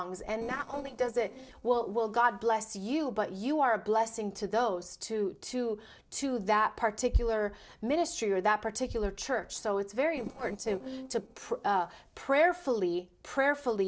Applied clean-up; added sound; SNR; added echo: neural separator model SepFormer DNS4.